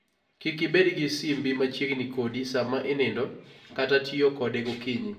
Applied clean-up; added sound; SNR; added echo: none; none; none; reverberation time 0.5 s.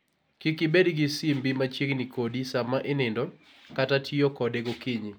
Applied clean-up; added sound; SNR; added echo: none; none; none; none.